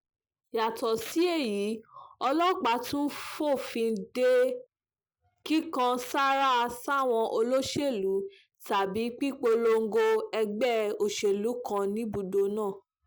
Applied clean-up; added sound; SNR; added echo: none; none; none; none.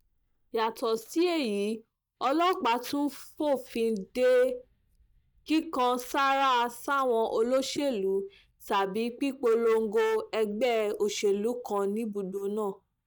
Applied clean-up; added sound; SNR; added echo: neural mask model DeepFilterNet 3.